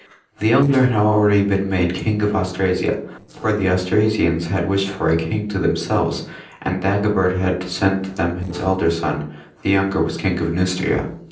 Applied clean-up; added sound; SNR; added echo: neural separator model SepFormer DNS4.